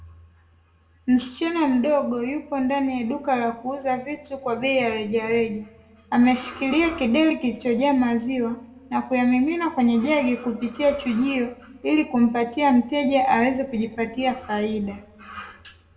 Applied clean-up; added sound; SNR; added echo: none; none; none; reverberation time 0.8 s.